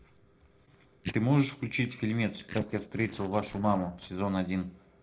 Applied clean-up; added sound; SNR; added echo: neural separator model SepFormer DNS4.